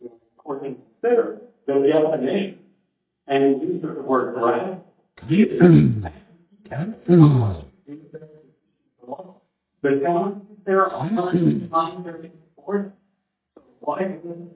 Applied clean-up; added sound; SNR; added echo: neural mask model DeepFilterNet 3.